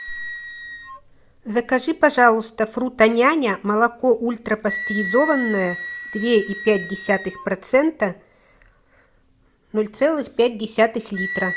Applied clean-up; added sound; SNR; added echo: none; Wind instrument, woodwind instrument; 13 dB; none.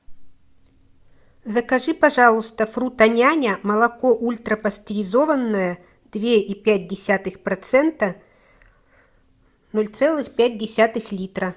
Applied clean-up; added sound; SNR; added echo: none; none; none; none.